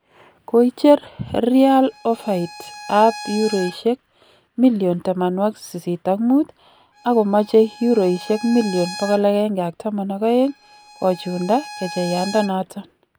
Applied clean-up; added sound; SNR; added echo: none; Bowed string instrument; 17 dB; none.